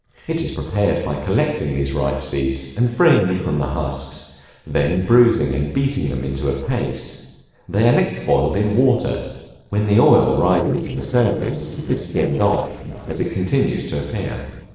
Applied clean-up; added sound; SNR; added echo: neural separator model SepFormer DNS4.